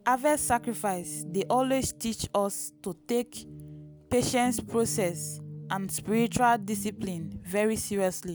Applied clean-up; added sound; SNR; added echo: none; Guitar; 14 dB; none.